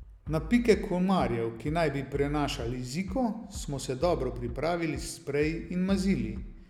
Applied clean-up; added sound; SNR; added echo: none; Bass drum; 12 dB; none.